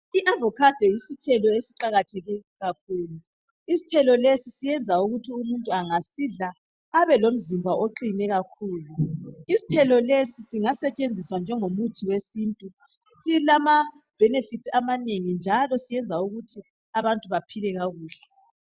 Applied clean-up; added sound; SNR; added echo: none; none; none; none.